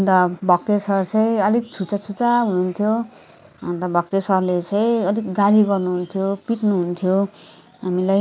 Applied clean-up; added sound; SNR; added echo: none; none; none; none.